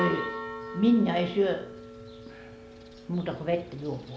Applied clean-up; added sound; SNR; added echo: none; Church bell; 10 dB; none.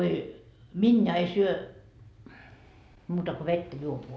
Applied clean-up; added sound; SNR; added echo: none; none; none; none.